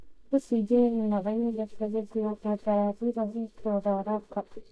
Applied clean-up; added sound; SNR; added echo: neural mask model DeepFilterNet 3.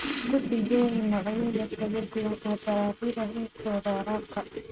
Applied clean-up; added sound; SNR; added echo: neural mask model RNNoise.